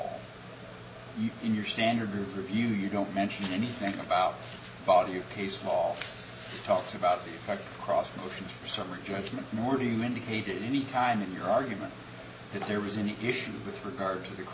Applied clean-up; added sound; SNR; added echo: none; none; none; none.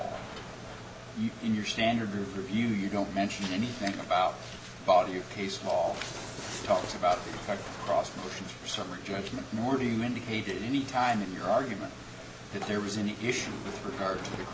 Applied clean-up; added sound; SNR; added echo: none; Run; 16 dB; none.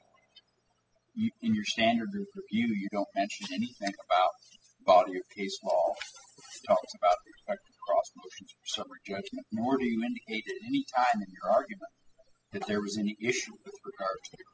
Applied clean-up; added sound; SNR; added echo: classical method spectral subtraction.